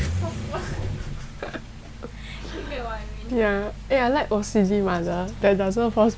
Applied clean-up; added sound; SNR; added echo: none; Accelerating, revving, vroom; 8 dB; none.